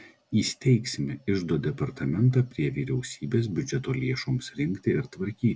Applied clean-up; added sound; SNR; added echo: none; none; none; none.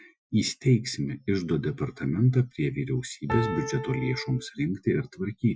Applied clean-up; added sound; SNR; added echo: classical method Wiener filter.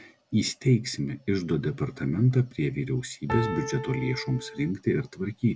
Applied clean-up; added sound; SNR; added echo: none; Piano; 7 dB; none.